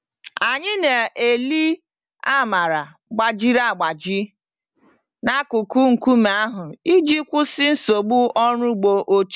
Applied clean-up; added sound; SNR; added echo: none; none; none; none.